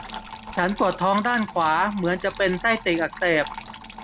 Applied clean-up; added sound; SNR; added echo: none; Trickle, dribble / Water tap, faucet; 15 dB; none.